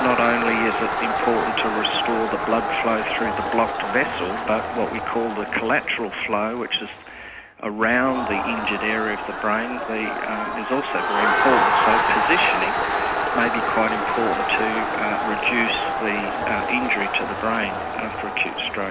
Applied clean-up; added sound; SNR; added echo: none; Crowd; 0 dB; none.